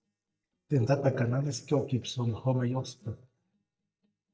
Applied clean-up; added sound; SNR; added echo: neural mask model DeepFilterNet 3.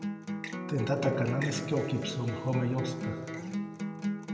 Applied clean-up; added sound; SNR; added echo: none; Acoustic guitar; 4 dB; reverberation time 2.4 s.